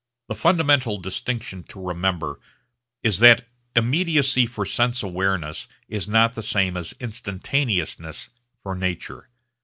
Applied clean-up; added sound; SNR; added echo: none; none; none; none.